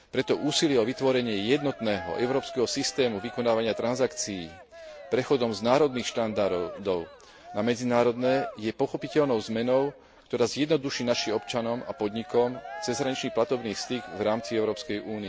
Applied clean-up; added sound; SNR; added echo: none; Cheering; 14 dB; none.